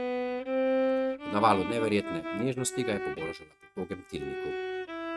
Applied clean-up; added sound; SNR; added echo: neural mask model RNNoise.